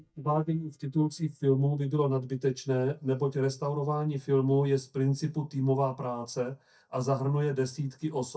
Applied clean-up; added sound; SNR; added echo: neural mask model DeepFilterNet 3.